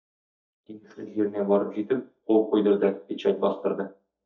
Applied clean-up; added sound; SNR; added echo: neural mask model DeepFilterNet 3.